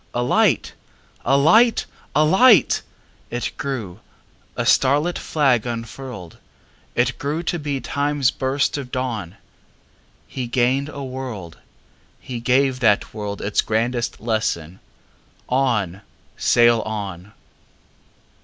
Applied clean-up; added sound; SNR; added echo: none; none; none; none.